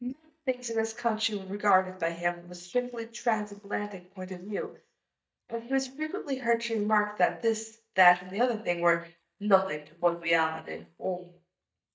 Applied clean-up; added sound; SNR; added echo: neural mask model DeepFilterNet 3.